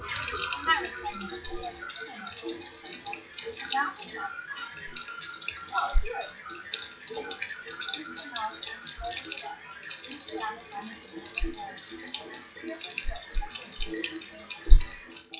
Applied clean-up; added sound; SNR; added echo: classical method WPE with log-MMSE.